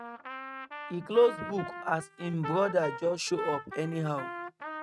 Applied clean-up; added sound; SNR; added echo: neural mask model RNNoise.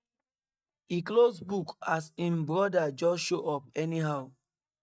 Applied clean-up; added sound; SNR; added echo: neural mask model DeepFilterNet 3.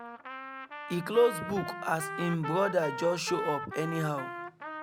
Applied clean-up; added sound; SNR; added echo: none; Trumpet; 8 dB; none.